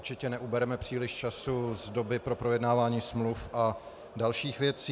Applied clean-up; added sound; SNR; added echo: none; none; none; none.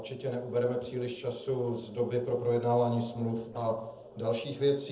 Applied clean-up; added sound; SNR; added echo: neural separator model SepFormer DNS4.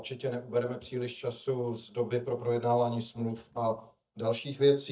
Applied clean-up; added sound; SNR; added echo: neural mask model DeepFilterNet 3.